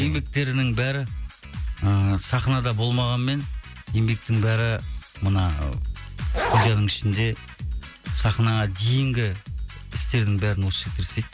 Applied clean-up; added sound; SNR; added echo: none; Zipper (clothing); 1 dB; none.